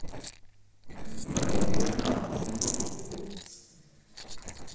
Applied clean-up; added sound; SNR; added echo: neural separator model SepFormer DNS4.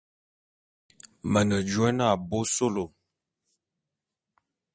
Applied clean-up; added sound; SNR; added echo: none; none; none; none.